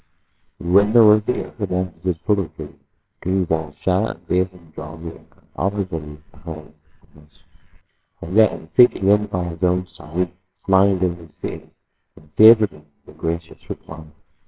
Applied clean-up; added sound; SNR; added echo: neural separator model SepFormer WHAMR!.